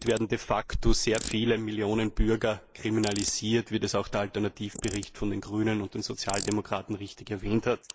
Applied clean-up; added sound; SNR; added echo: neural mask model Resemble Enhance denoiser.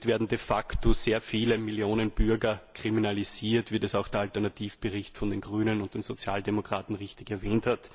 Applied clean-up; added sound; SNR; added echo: none; none; none; none.